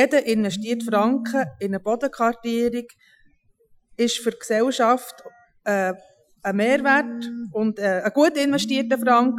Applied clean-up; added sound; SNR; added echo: classical method Wiener filter.